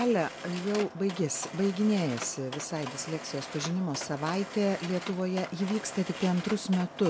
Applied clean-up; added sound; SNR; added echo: none; Mechanisms; 11 dB; none.